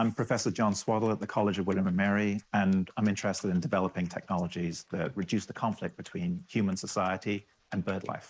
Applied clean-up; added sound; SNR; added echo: neural mask model Resemble Enhance denoiser.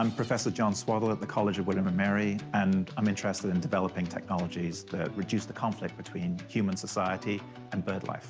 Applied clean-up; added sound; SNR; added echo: none; none; none; none.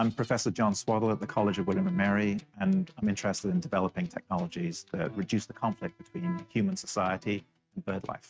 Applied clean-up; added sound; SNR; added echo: neural mask model RNNoise.